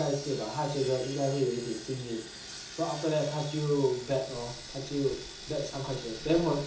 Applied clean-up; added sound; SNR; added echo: none; Sawing; 13 dB; reverberation time 0.6 s.